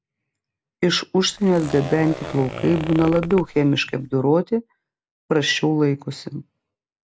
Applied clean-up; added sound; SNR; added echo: none; Zipper (clothing); 12 dB; none.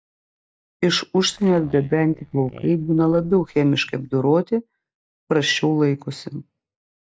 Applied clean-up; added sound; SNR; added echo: neural mask model DeepFilterNet 3.